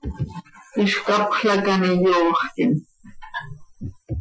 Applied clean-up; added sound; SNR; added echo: classical method Wiener filter.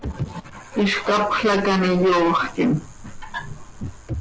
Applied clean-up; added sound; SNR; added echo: none; Bird; 19 dB; none.